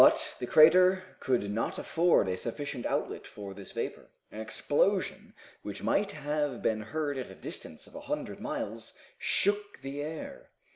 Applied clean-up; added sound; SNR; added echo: none; none; none; none.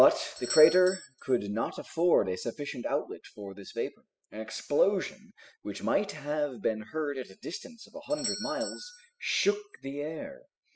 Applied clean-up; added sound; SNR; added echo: classical method spectral subtraction.